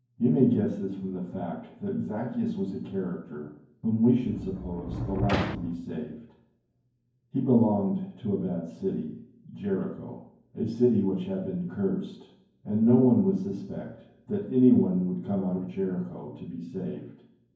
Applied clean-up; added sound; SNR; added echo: none; Sliding door; 6 dB; reverberation time 0.9 s.